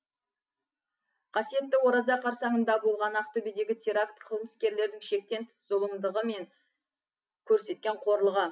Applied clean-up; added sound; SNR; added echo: none; none; none; none.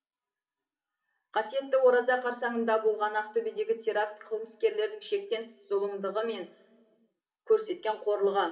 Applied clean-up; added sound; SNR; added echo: none; none; none; reverberation time 1.7 s.